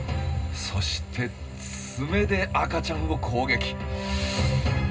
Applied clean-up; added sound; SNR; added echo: none; none; none; reverberation time 0.2 s.